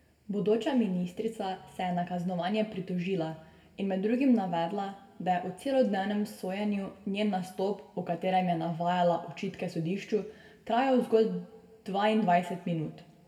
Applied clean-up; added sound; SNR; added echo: none; none; none; reverberation time 0.8 s.